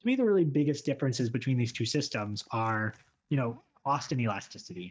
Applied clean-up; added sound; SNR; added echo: neural mask model DeepFilterNet 3.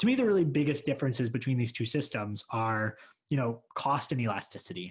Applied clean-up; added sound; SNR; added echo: none; none; none; none.